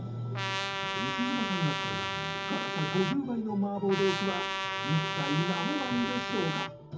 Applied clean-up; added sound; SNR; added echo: none; Trumpet; 2 dB; reverberation time 0.4 s.